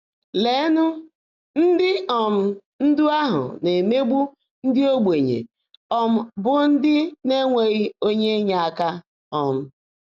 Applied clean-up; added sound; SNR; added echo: none; none; none; none.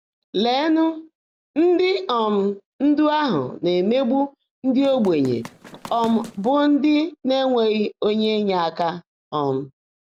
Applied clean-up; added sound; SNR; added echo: none; Run; 19 dB; none.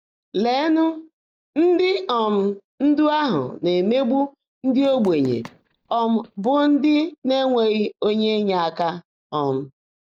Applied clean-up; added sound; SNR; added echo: neural mask model DeepFilterNet 3.